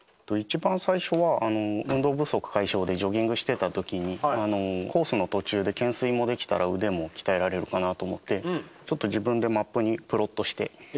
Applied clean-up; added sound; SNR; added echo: none; Slam / Microwave oven; 16 dB; none.